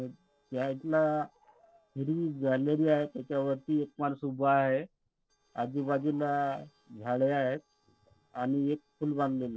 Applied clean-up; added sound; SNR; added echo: neural separator model SepFormer DNS4.